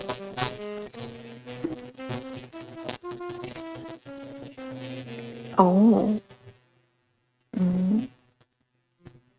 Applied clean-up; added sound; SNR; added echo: neural mask model RNNoise.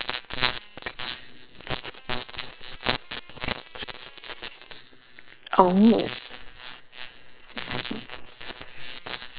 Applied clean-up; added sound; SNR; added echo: neural separator model SepFormer WHAM!.